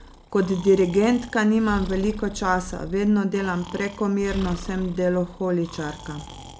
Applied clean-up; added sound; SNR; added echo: none; Breathing; 14 dB; none.